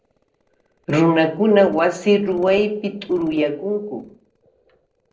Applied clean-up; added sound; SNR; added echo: neural separator model SepFormer DNS4.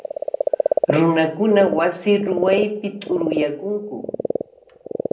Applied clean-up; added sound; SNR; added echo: none; Frog; 5 dB; reverberation time 0.5 s.